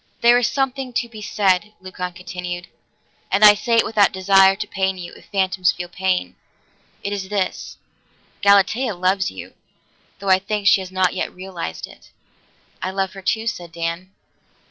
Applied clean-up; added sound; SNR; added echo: neural separator model SepFormer DNS4.